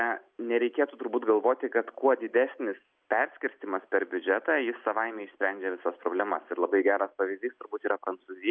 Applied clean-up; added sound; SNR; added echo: none; none; none; none.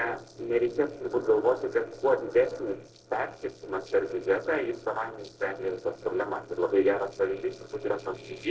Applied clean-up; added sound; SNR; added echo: neural separator model SepFormer DNS4.